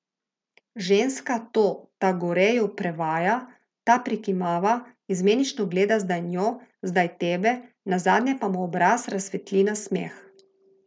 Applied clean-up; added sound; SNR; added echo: none; none; none; none.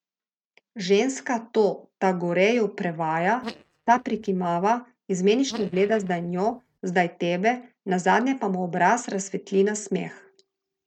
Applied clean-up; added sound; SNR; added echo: neural mask model RNNoise.